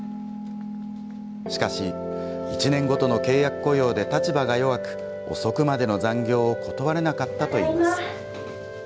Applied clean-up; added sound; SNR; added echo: none; none; none; none.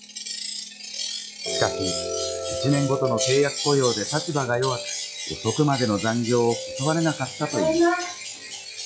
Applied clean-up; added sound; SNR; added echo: classical method log-MMSE.